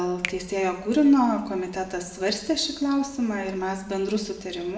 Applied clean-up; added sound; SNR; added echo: none; Finger snapping; 16 dB; reverberation time 0.9 s.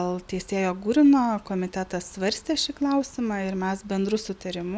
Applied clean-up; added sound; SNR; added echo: none; none; none; none.